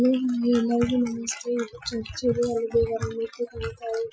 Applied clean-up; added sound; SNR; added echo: classical method Wiener filter.